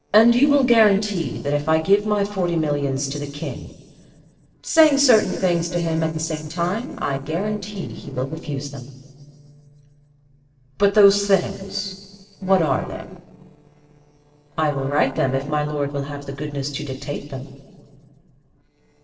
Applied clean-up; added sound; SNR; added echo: neural separator model SepFormer DNS4.